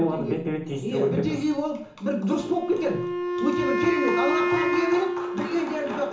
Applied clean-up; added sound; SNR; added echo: none; Wind instrument, woodwind instrument; 2 dB; reverberation time 0.8 s.